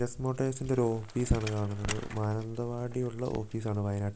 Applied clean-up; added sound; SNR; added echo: none; Crackle + Bicycle; 14 dB; none.